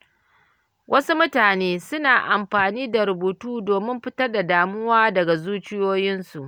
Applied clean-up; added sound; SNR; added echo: none; none; none; none.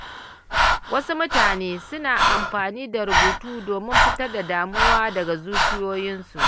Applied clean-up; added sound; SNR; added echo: none; Breathing; -3 dB; none.